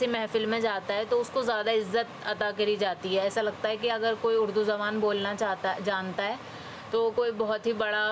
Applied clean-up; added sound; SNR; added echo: none; none; none; none.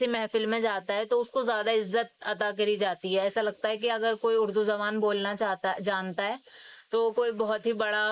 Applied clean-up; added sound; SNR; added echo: neural mask model Resemble Enhance denoiser.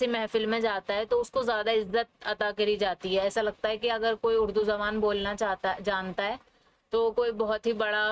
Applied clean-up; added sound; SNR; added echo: neural mask model RNNoise.